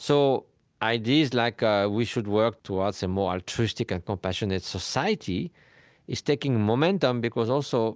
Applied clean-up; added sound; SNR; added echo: none; none; none; none.